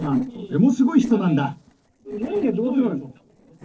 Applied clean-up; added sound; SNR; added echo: neural separator model SepFormer DNS4.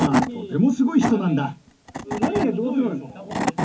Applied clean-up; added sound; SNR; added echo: none; Wood / Tools; 4 dB; reverberation time 0.3 s.